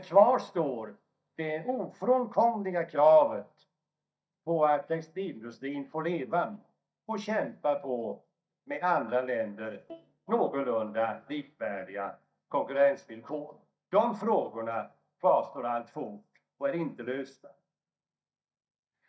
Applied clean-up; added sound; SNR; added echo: neural mask model DeepFilterNet 3.